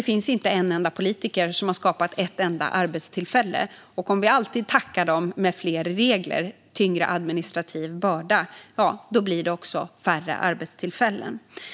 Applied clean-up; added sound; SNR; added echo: none; none; none; none.